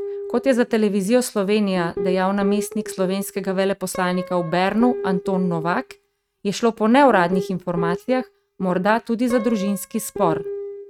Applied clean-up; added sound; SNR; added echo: neural mask model RNNoise.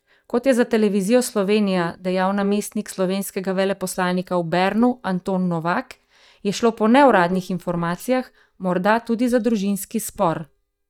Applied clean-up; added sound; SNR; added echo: neural mask model DeepFilterNet 3.